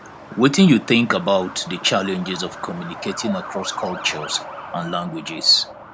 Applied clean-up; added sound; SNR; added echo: none; Truck; 14 dB; none.